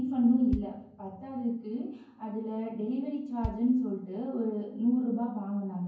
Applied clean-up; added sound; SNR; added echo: none; Bass drum; 14 dB; reverberation time 0.9 s.